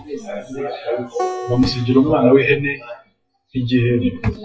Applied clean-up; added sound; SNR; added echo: classical method WPE with log-MMSE.